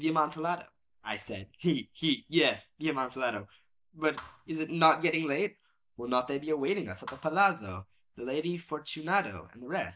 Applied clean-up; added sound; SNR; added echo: neural mask model DeepFilterNet 3.